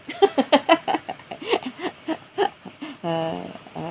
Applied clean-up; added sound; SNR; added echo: none; none; none; none.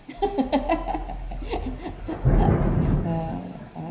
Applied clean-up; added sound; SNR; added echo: none; Thunder / Rain; -4 dB; reverberation time 0.9 s.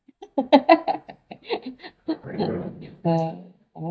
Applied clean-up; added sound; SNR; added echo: neural mask model DeepFilterNet 3.